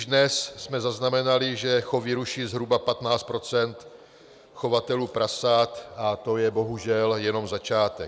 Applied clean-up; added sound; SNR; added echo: none; none; none; none.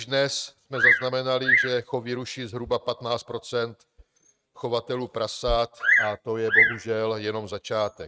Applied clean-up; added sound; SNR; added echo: neural mask model RNNoise.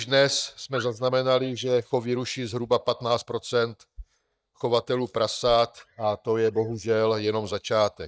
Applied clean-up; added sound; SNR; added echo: neural mask model DeepFilterNet 3.